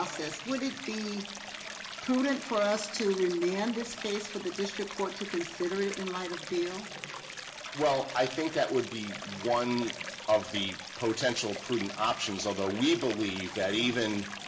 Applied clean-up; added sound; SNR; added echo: none; Stream; 10 dB; reverberation time 1.7 s.